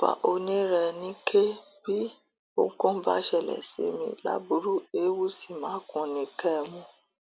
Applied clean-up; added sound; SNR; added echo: none; none; none; none.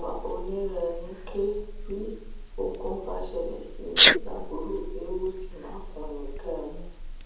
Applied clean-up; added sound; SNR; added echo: none; Sneeze; -4 dB; reverberation time 0.8 s.